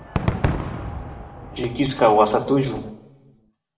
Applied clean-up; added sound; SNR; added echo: none; Crowd / Cheering / Fireworks; 6 dB; reverberation time 0.8 s.